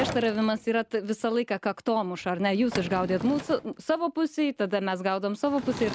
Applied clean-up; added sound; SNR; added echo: none; Sliding door / Wood; 13 dB; none.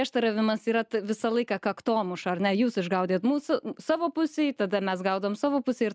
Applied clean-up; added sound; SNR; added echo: none; none; none; none.